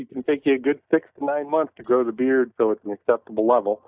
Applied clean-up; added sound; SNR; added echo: neural mask model DeepFilterNet 3.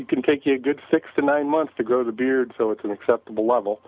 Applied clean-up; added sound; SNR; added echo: none; none; none; none.